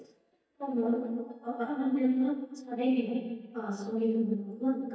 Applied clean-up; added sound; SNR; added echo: neural mask model DeepFilterNet 3.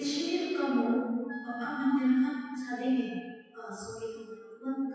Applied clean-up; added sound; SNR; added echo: classical method WPE with log-MMSE.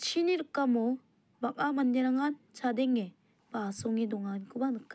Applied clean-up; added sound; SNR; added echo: none; none; none; none.